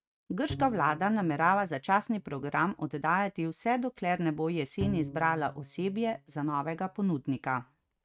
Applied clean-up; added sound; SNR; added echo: neural mask model RNNoise.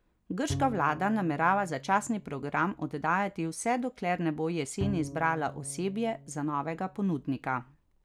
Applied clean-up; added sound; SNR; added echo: none; Bowed string instrument; 12 dB; none.